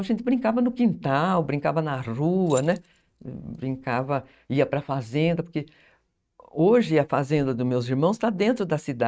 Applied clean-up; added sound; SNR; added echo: neural mask model RNNoise.